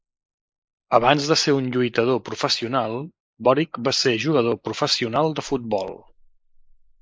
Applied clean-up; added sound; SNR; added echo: neural mask model Resemble Enhance denoiser.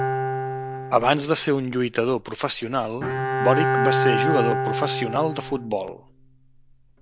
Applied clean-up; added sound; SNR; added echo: none; Bowed string instrument; 1 dB; none.